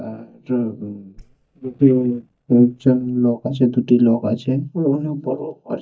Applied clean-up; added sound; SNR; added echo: neural mask model DeepFilterNet 3.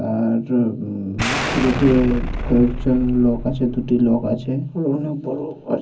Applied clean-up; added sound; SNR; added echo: none; Explosion; 6 dB; reverberation time 0.4 s.